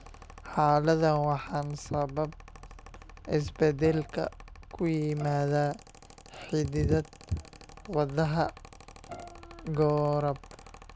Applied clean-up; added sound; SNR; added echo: none; Mechanical fan + Bowed string instrument; 17 dB; none.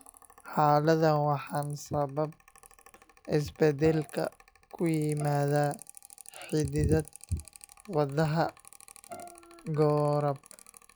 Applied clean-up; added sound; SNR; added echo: classical method log-MMSE.